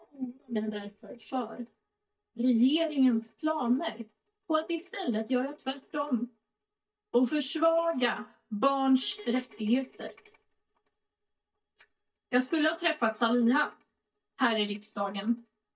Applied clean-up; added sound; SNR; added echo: neural mask model DeepFilterNet 3.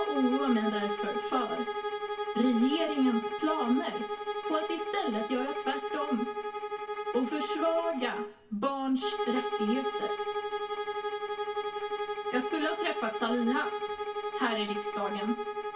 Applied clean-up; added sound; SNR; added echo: none; Bowed string instrument; 2 dB; reverberation time 0.2 s.